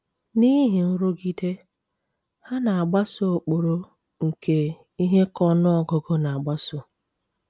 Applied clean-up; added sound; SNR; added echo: none; none; none; none.